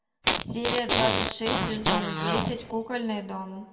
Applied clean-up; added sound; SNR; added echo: none; Fart; -3 dB; reverberation time 1.1 s.